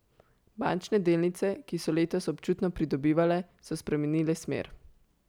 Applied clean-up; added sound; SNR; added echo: none; none; none; none.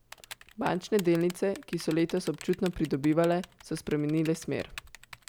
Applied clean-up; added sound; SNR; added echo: none; Typing; 19 dB; none.